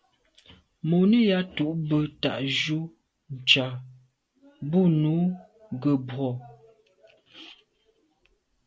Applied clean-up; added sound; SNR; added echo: none; none; none; none.